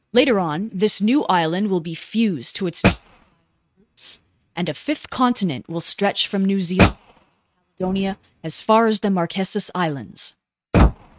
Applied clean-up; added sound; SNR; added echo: neural mask model RNNoise.